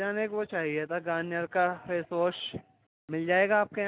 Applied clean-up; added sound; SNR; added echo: none; none; none; none.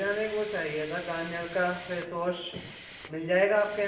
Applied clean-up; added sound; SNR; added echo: none; Hiss; 16 dB; reverberation time 0.7 s.